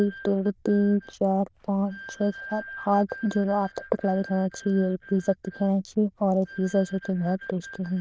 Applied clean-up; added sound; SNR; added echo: neural diffusion model UNIVERSE++.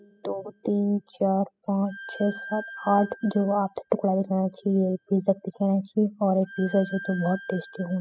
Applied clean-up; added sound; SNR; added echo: classical method spectral subtraction.